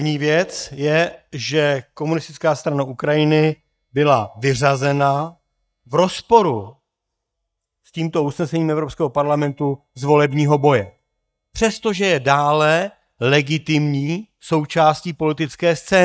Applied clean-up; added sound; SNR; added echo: neural mask model DeepFilterNet 3.